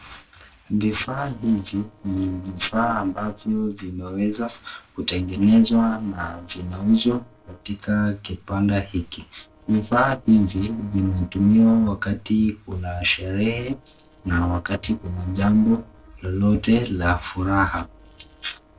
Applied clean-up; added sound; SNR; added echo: neural separator model SepFormer DNS4.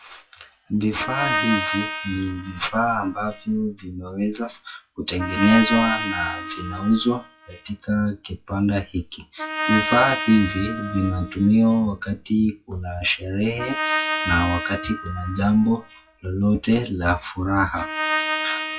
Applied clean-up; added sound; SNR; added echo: classical method WPE with log-MMSE.